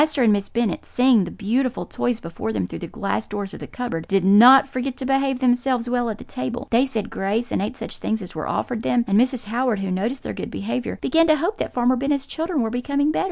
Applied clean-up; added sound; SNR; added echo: none; none; none; none.